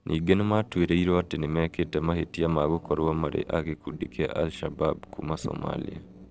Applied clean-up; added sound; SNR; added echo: neural separator model SepFormer DNS4.